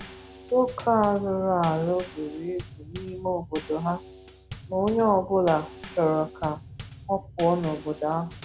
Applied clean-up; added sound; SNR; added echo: none; Bass drum / Snare drum / Drum kit; 16 dB; none.